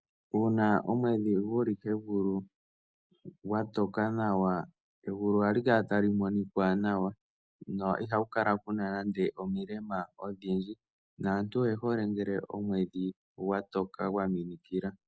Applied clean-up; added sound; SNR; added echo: none; none; none; none.